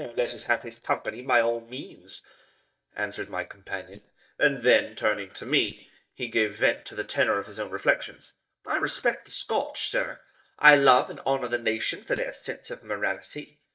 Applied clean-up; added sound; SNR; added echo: neural mask model DeepFilterNet 3.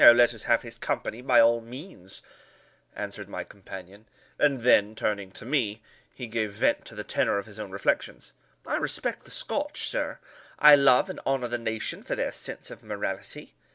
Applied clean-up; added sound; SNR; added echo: none; none; none; none.